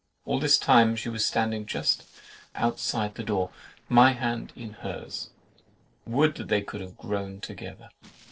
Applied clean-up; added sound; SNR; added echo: neural separator model SepFormer DNS4.